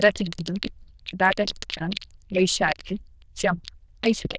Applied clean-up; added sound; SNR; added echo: neural diffusion model UNIVERSE++.